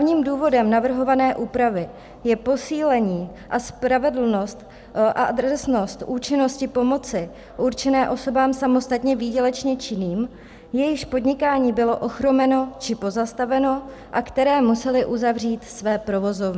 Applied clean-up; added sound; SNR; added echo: none; none; none; none.